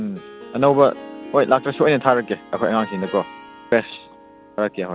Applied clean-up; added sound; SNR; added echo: none; Harp; 18 dB; none.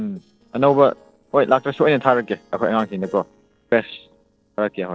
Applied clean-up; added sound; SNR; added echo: neural separator model SepFormer DNS4.